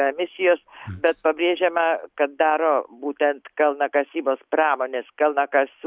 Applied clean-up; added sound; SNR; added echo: none; none; none; none.